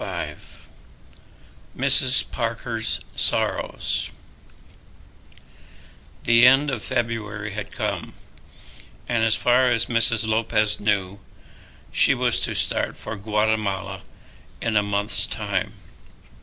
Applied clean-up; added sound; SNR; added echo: none; none; none; none.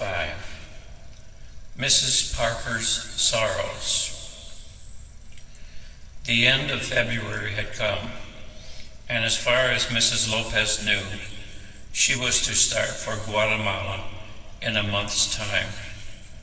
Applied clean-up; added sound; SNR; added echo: none; none; none; reverberation time 2.6 s.